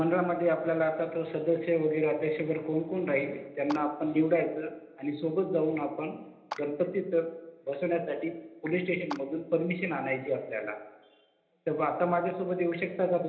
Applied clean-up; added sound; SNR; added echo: none; Clapping; 18 dB; reverberation time 1.0 s.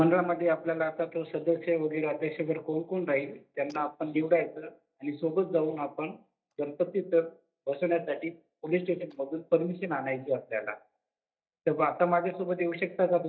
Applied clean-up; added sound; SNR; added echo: neural mask model DeepFilterNet 3.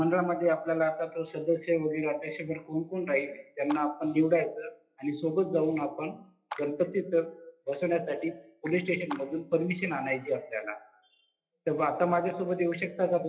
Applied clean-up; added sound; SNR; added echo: classical method WPE with log-MMSE.